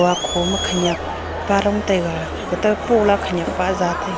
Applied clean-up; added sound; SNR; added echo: none; Crowd; 5 dB; none.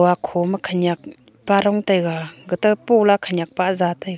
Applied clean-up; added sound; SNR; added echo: none; none; none; none.